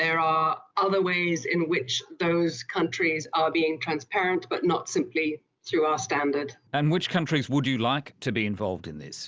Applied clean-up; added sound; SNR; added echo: none; none; none; none.